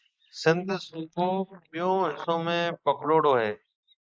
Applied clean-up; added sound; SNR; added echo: neural mask model Resemble Enhance denoiser.